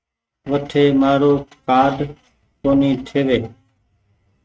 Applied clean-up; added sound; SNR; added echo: neural mask model RNNoise.